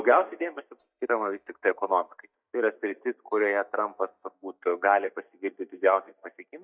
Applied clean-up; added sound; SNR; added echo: neural mask model DeepFilterNet 3.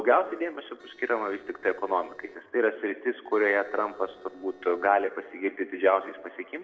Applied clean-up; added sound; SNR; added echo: neural separator model SepFormer DNS4.